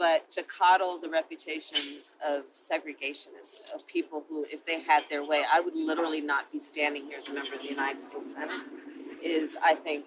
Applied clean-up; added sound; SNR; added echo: none; none; none; none.